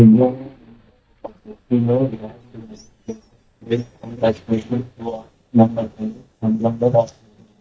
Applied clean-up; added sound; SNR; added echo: neural mask model DeepFilterNet 3.